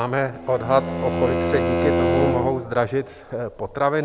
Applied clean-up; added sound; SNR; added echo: none; Bowed string instrument; 1 dB; none.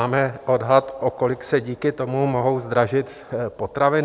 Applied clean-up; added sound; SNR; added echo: none; none; none; none.